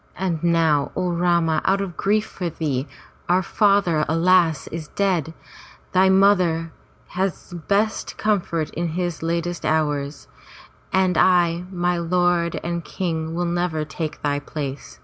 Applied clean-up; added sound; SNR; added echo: none; none; none; none.